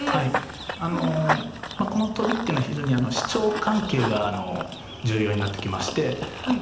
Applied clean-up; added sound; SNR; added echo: none; Run / Bird vocalization, bird call, bird song; 6 dB; reverberation time 0.9 s.